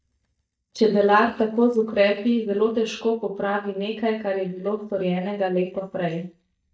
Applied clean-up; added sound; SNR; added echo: neural mask model DeepFilterNet 3.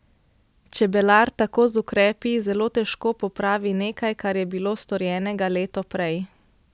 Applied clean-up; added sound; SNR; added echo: none; none; none; none.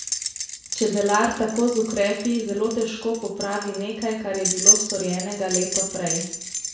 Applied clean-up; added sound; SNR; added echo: none; Keys jangling; 2 dB; reverberation time 0.6 s.